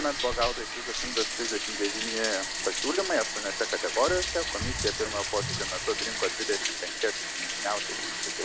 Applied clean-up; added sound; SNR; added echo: none; Bathtub (filling or washing); 0 dB; none.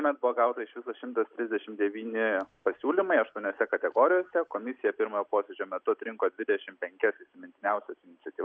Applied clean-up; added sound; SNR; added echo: none; none; none; none.